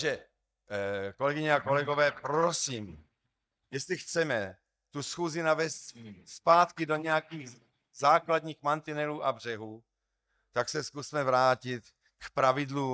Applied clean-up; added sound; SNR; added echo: neural mask model DeepFilterNet 3.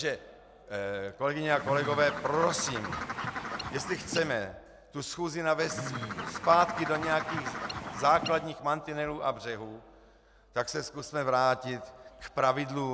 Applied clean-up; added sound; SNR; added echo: none; Bird; 6 dB; none.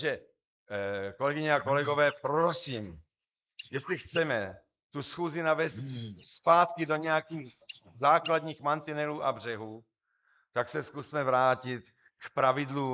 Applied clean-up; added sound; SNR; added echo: neural mask model Resemble Enhance denoiser.